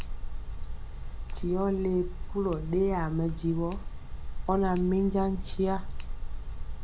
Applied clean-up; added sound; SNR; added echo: none; Tick; 3 dB; none.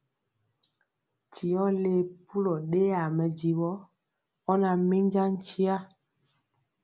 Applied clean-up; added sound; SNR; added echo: none; none; none; none.